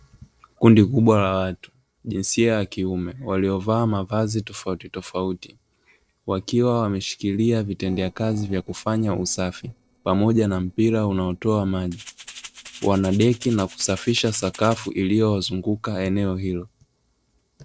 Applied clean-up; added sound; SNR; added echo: neural separator model SepFormer DNS4.